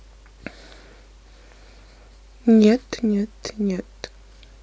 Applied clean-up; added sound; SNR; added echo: none; none; none; none.